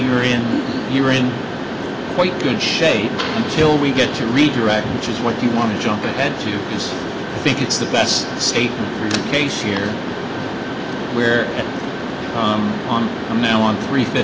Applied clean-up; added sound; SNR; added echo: none; Mechanisms; 5 dB; none.